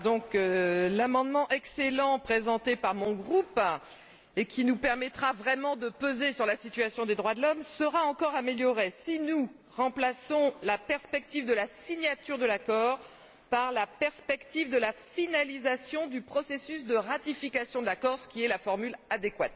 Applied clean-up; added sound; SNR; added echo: none; none; none; none.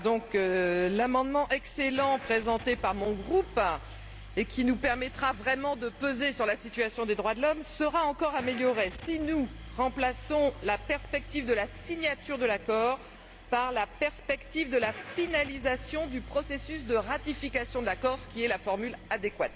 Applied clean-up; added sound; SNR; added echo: none; Engine starting / Car; 15 dB; none.